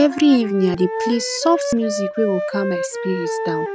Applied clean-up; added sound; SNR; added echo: none; Wind instrument, woodwind instrument; 6 dB; none.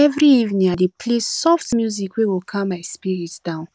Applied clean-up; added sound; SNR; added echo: none; none; none; none.